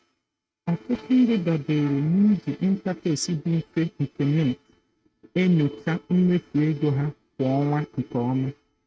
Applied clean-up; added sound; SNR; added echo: neural mask model RNNoise.